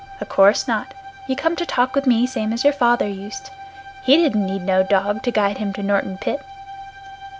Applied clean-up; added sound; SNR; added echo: none; Bowed string instrument; 17 dB; none.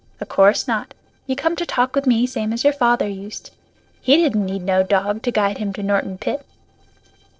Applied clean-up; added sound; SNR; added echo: neural separator model SepFormer DNS4.